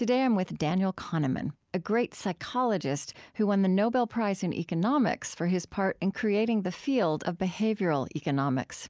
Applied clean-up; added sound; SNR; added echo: none; none; none; none.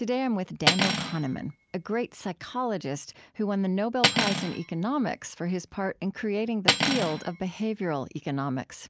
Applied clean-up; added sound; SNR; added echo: none; Cutlery, silverware; 1 dB; none.